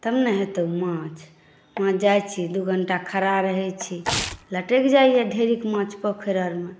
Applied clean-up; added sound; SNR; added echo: none; Tearing; 14 dB; none.